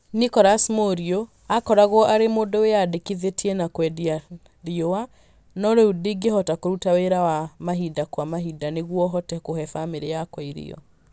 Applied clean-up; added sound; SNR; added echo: none; none; none; none.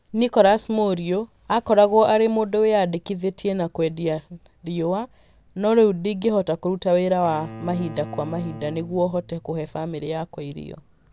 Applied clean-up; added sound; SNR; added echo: none; Bowed string instrument; 16 dB; none.